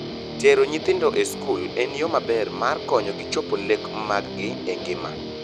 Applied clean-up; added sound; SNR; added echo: none; Guitar; 8 dB; none.